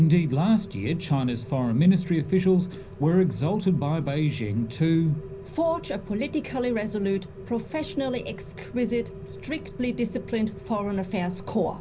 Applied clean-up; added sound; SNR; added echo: none; Rain; 15 dB; reverberation time 0.5 s.